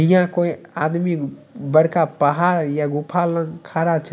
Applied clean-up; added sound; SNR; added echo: none; none; none; none.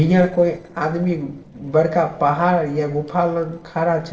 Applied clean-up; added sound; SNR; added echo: neural separator model SepFormer DNS4.